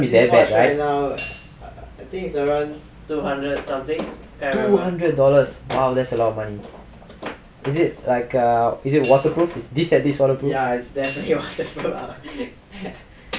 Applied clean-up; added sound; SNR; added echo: none; Hi-hat; 19 dB; none.